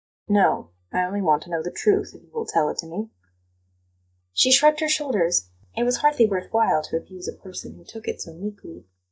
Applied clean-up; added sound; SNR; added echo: neural mask model DeepFilterNet 3.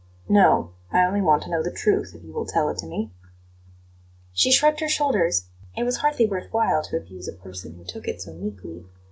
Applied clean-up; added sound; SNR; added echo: none; none; none; none.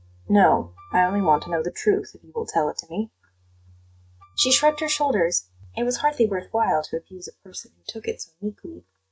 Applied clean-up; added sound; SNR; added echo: neural mask model RNNoise.